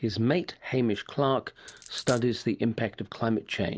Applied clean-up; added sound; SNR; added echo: none; Coin (dropping); 14 dB; none.